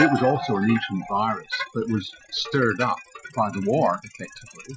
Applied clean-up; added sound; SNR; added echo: classical method Wiener filter.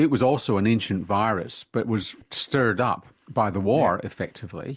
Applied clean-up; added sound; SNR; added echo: none; none; none; none.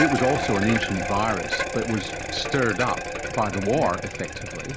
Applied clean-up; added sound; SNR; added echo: none; Bicycle; 3 dB; none.